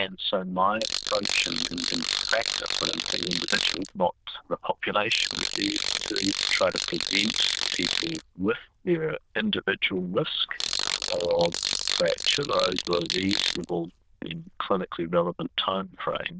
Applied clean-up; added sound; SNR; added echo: neural diffusion model UNIVERSE++.